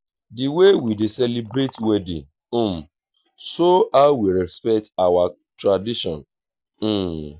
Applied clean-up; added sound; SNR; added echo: neural separator model SepFormer DNS4.